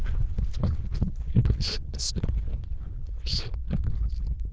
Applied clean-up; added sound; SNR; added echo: neural diffusion model UNIVERSE++.